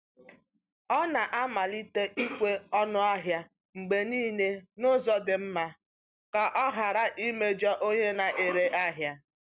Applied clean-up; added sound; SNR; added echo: none; none; none; none.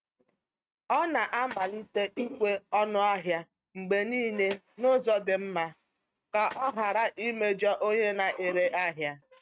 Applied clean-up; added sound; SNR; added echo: neural mask model RNNoise.